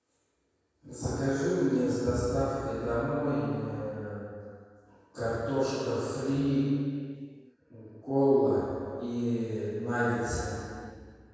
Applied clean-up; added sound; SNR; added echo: none; none; none; reverberation time 2.2 s.